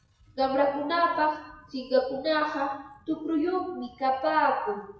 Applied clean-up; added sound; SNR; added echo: classical method WPE with log-MMSE.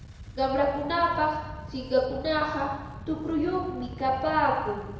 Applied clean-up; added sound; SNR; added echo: none; Engine starting; 13 dB; reverberation time 1.0 s.